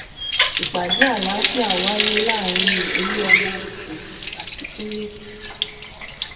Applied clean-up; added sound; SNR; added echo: none; Water tap, faucet; -4 dB; reverberation time 2.0 s.